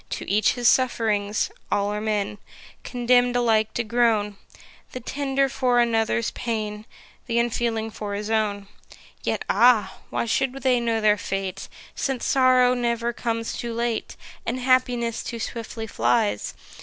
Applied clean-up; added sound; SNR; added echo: none; none; none; none.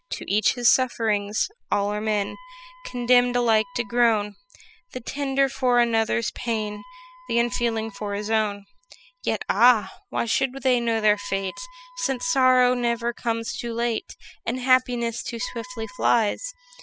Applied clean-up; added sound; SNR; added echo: classical method spectral subtraction.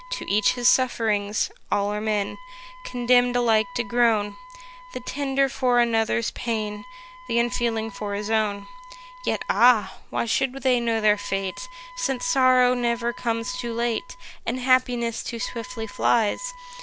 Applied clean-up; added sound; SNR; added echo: none; Wind instrument, woodwind instrument; 19 dB; none.